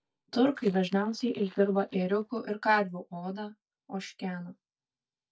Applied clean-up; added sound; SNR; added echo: neural mask model DeepFilterNet 3.